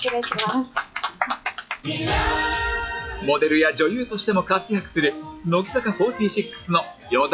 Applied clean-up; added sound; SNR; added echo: classical method log-MMSE.